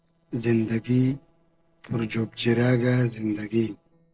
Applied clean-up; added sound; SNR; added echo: neural separator model SepFormer DNS4.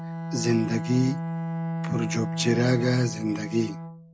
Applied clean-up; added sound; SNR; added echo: none; Bowed string instrument; 5 dB; none.